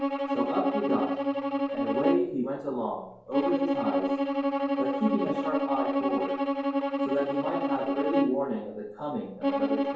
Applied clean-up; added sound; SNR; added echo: none; Bowed string instrument; -3 dB; reverberation time 2.4 s.